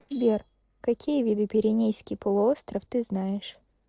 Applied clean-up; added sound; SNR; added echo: neural separator model SepFormer DNS4.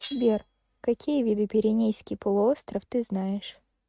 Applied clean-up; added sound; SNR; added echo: neural mask model RNNoise.